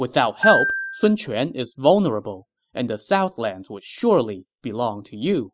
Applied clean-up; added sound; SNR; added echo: classical method spectral subtraction.